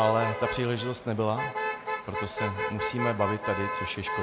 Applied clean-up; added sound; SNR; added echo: none; Motor vehicle (road); 3 dB; none.